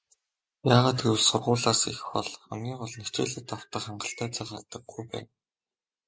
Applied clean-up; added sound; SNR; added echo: none; none; none; none.